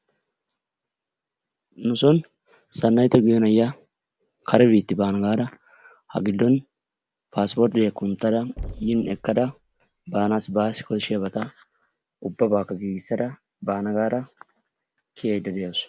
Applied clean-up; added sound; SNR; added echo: none; Knock; 18 dB; none.